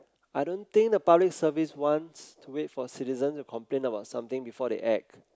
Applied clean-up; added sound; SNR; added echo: none; none; none; none.